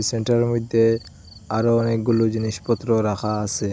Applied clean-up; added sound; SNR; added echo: none; none; none; none.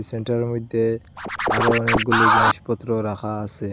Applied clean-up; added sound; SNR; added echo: none; Scratching (performance technique); -5 dB; none.